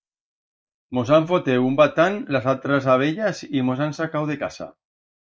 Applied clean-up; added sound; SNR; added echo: neural mask model Resemble Enhance denoiser.